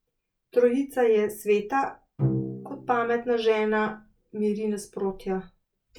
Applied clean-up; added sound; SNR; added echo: none; Bowed string instrument; 8 dB; none.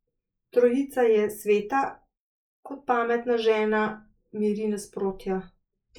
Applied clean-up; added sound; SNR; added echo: neural mask model Resemble Enhance denoiser.